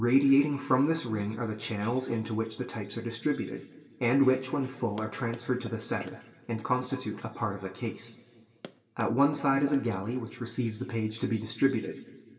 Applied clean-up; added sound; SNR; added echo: none; Run; 19 dB; reverberation time 2.0 s.